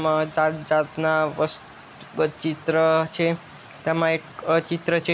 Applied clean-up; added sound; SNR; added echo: none; none; none; none.